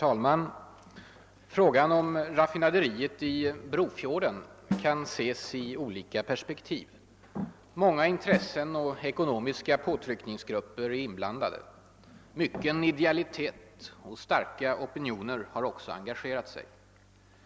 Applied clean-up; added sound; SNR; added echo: none; Drum; 12 dB; none.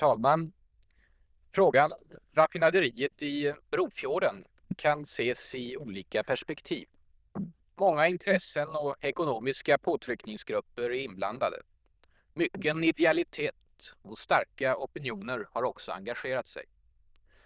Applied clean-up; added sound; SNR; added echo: neural diffusion model UNIVERSE++.